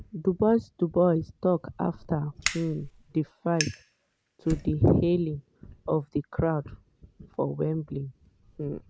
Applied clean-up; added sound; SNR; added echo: none; Fire; 14 dB; none.